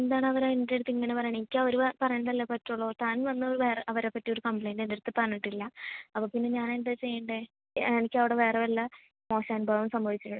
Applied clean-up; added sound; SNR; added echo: none; none; none; none.